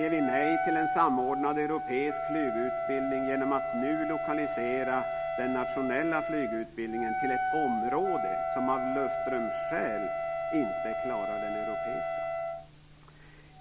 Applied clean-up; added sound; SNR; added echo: none; Wind instrument, woodwind instrument + Wind instrument, woodwind instrument; -1 dB; none.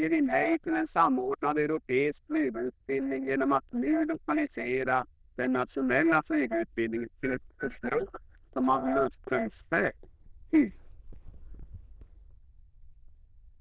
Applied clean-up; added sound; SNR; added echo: neural diffusion model UNIVERSE++.